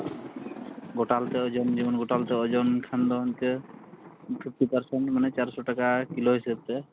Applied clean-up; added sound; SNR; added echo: none; Thunder; 13 dB; none.